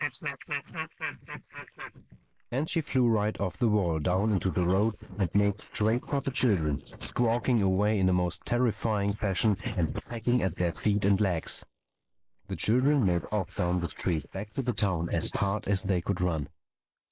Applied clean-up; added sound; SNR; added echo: neural mask model Resemble Enhance denoiser.